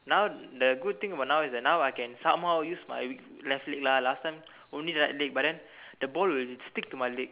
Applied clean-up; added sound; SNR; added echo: none; none; none; none.